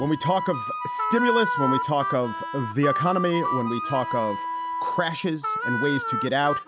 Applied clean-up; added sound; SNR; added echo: none; Harmonica + Wind instrument, woodwind instrument; 2 dB; none.